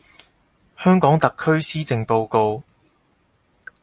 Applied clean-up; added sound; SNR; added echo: none; none; none; none.